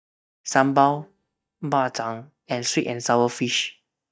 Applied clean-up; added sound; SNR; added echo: neural mask model DeepFilterNet 3.